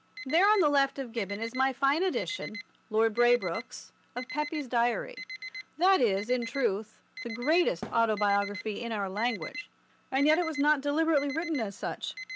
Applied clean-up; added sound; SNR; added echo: none; Thump, thud + Alarm; 14 dB; none.